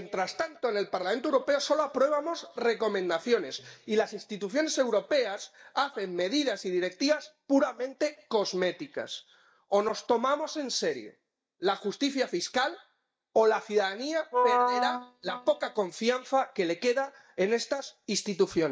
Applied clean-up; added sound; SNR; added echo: neural mask model DeepFilterNet 3.